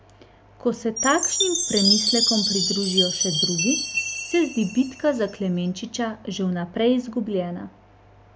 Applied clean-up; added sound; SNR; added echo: none; Chime; 2 dB; none.